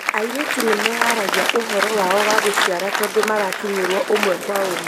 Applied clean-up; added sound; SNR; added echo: none; Applause; 0 dB; none.